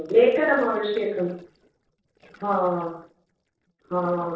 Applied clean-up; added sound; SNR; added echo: neural separator model SepFormer DNS4.